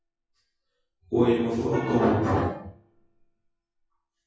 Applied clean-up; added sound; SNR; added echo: classical method WPE with log-MMSE.